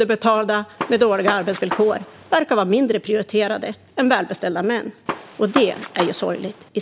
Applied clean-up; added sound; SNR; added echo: none; Gunshot, gunfire; 9 dB; none.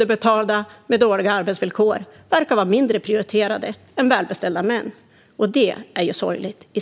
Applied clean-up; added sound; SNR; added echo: none; none; none; none.